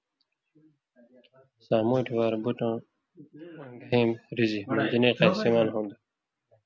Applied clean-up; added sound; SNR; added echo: none; none; none; none.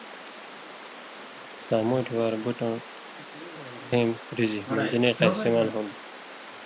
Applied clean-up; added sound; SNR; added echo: none; Water; 14 dB; none.